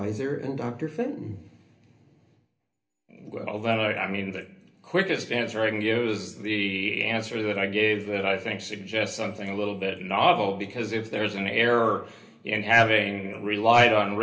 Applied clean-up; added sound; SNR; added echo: none; none; none; reverberation time 0.3 s.